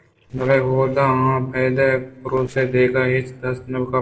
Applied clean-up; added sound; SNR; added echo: neural separator model SepFormer DNS4.